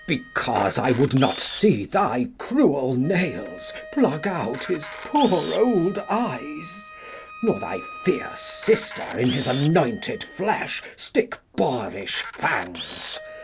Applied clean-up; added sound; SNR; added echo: none; Wind instrument, woodwind instrument + Camera; 14 dB; none.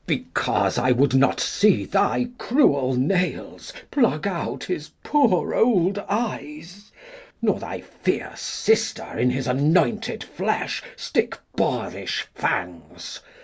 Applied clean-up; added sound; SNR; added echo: none; none; none; none.